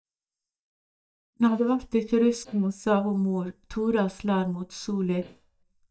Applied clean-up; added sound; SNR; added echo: neural mask model DeepFilterNet 3.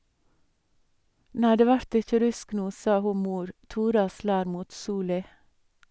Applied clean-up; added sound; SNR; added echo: none; none; none; none.